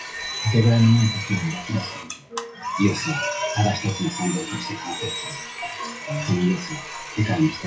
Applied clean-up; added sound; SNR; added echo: classical method WPE with log-MMSE.